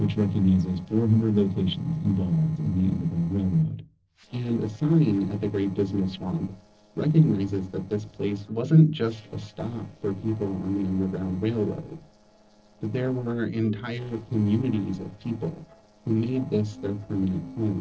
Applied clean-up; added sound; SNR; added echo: neural separator model SepFormer DNS4.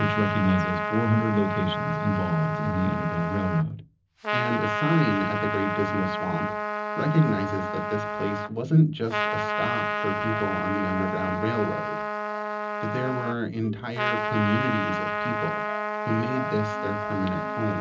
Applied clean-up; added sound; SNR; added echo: none; Trumpet; 2 dB; reverberation time 0.4 s.